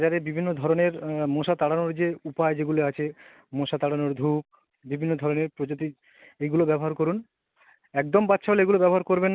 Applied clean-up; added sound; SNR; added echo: none; none; none; none.